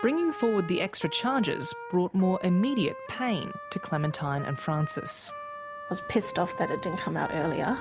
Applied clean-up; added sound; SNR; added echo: none; Trumpet; 11 dB; none.